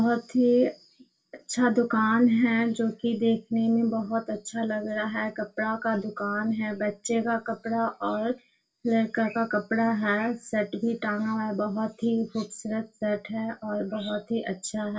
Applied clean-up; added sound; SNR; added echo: none; none; none; reverberation time 0.2 s.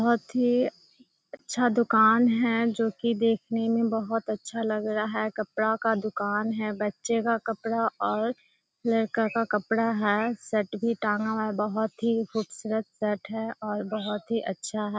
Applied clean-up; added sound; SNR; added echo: none; none; none; none.